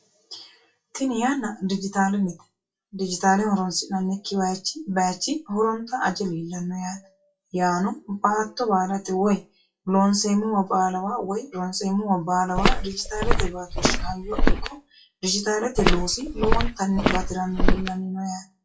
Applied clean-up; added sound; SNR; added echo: classical method WPE with log-MMSE.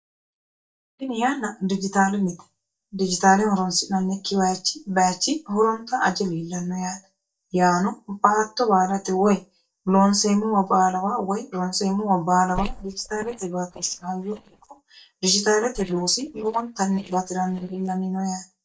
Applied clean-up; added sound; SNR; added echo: neural mask model DeepFilterNet 3.